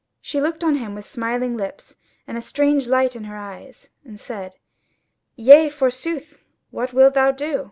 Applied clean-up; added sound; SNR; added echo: none; none; none; none.